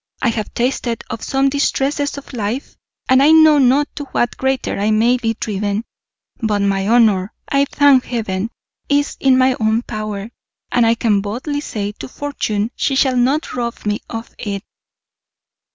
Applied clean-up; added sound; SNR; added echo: none; none; none; none.